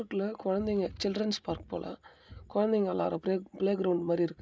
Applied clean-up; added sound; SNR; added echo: none; none; none; none.